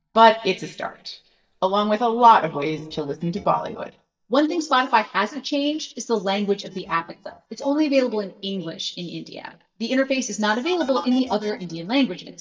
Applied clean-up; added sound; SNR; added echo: neural mask model DeepFilterNet 3.